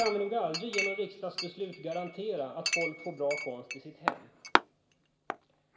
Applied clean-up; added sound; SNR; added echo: none; Chink, clink; 0 dB; reverberation time 0.9 s.